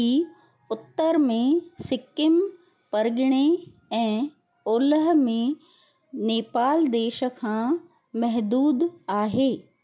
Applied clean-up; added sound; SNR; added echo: none; none; none; none.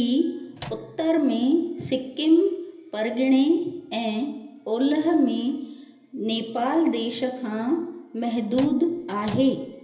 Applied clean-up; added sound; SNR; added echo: none; Microwave oven; 17 dB; reverberation time 1.4 s.